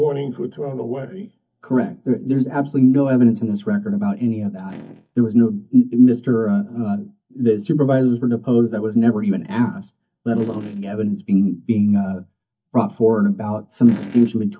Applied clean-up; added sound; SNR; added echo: neural mask model DeepFilterNet 3.